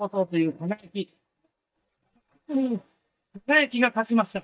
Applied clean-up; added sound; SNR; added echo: neural mask model DeepFilterNet 3.